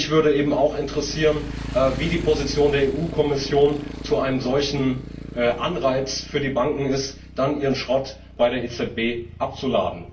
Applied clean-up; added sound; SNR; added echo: none; Motorcycle; 12 dB; reverberation time 0.3 s.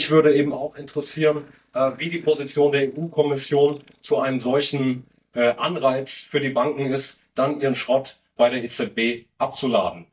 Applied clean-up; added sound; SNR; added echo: neural mask model DeepFilterNet 3.